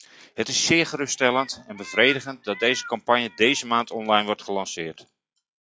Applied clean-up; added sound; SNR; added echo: classical method log-MMSE.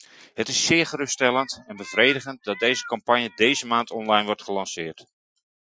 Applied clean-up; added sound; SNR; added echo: classical method Wiener filter.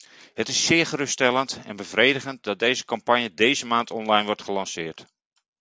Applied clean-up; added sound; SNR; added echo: none; none; none; none.